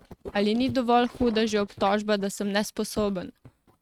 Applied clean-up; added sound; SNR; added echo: neural mask model RNNoise.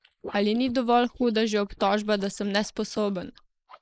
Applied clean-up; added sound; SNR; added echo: neural mask model Resemble Enhance denoiser.